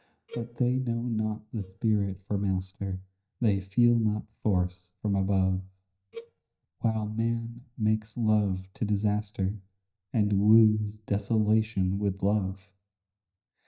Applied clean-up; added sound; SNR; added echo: neural mask model DeepFilterNet 3.